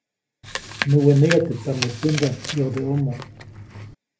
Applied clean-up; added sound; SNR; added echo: none; Chewing, mastication; 10 dB; reverberation time 0.3 s.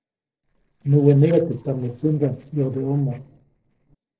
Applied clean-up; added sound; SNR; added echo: neural separator model SepFormer DNS4.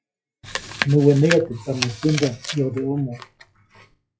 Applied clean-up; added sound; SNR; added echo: classical method WPE with log-MMSE.